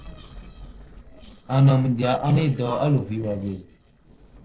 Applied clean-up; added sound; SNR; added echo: neural separator model SepFormer DNS4.